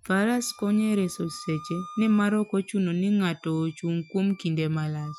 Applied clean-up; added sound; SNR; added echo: classical method Wiener filter.